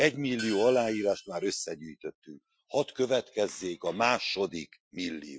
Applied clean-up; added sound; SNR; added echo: classical method Wiener filter.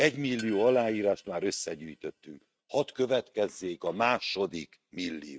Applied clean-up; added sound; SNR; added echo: neural mask model RNNoise.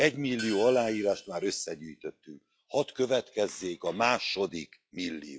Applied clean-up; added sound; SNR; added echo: classical method log-MMSE.